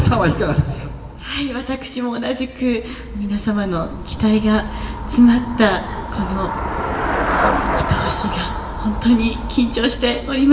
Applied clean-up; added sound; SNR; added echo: none; Traffic noise, roadway noise / Bicycle; 6 dB; reverberation time 1.7 s.